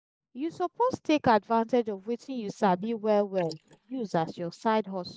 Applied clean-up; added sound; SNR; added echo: neural mask model Resemble Enhance denoiser.